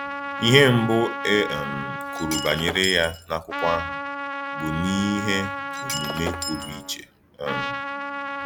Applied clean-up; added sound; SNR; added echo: none; Trumpet + Shatter; 6 dB; none.